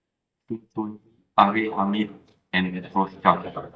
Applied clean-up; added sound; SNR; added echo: neural mask model DeepFilterNet 3.